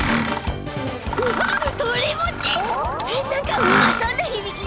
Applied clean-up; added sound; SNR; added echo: none; Mechanisms; 2 dB; none.